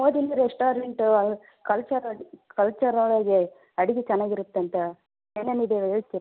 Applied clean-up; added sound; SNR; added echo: none; none; none; none.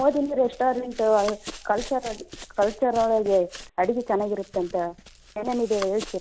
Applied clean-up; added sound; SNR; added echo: none; Run; 17 dB; none.